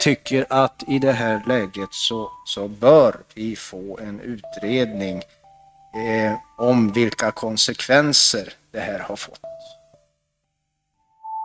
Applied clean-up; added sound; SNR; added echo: neural mask model RNNoise.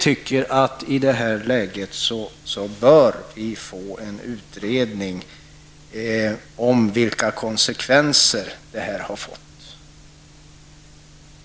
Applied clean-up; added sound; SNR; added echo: none; none; none; none.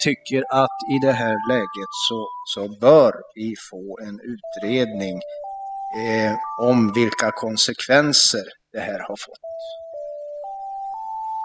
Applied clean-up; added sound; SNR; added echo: classical method spectral subtraction.